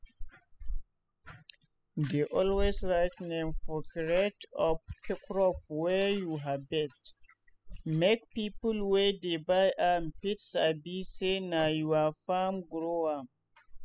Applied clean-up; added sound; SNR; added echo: classical method spectral subtraction.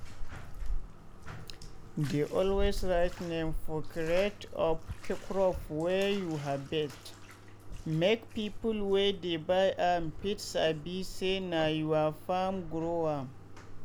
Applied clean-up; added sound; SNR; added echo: none; Bathtub (filling or washing); 6 dB; none.